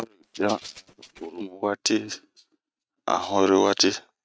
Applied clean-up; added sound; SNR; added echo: neural mask model RNNoise.